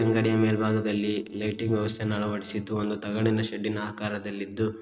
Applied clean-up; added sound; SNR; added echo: neural separator model SepFormer DNS4.